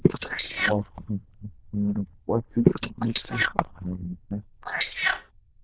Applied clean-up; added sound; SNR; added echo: neural diffusion model UNIVERSE++.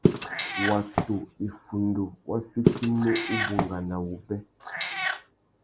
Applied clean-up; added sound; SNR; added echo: none; Meow + Walk, footsteps; -1 dB; none.